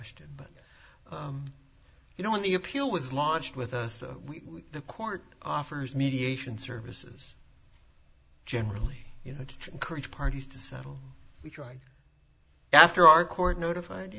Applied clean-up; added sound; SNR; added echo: none; none; none; none.